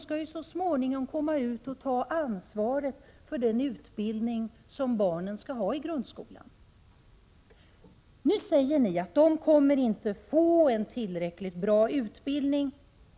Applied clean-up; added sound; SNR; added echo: none; none; none; none.